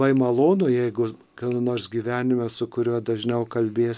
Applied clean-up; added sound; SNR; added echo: none; none; none; none.